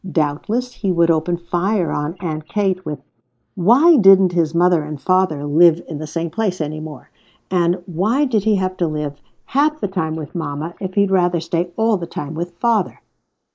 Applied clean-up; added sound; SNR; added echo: neural mask model Resemble Enhance denoiser.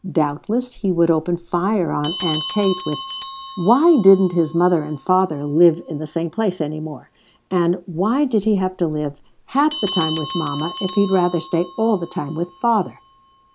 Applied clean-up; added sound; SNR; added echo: none; Bell; 8 dB; none.